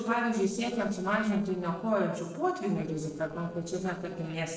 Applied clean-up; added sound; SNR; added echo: neural separator model SepFormer DNS4.